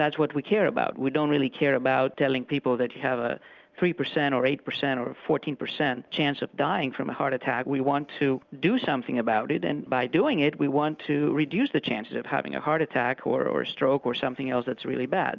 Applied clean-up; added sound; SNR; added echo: none; none; none; none.